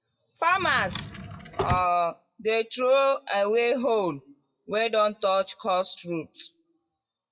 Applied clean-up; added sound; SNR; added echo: classical method WPE with log-MMSE.